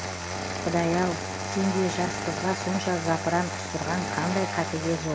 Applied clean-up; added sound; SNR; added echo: none; Engine starting; 3 dB; none.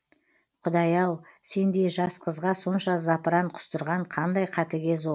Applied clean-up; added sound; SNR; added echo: none; none; none; none.